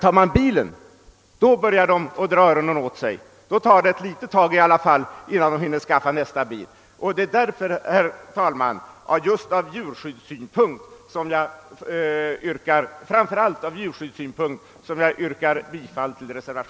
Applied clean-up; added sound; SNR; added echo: none; none; none; none.